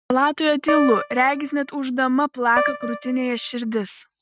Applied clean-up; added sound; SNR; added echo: neural mask model RNNoise.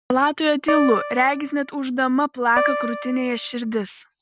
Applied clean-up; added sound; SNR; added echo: none; Piano; 6 dB; none.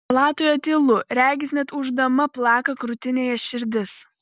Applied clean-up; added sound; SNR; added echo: none; none; none; none.